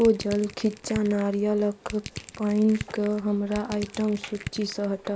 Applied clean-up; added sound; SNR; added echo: none; Crushing; 15 dB; none.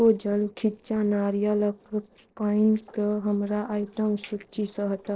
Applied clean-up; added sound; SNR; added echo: neural separator model SepFormer DNS4.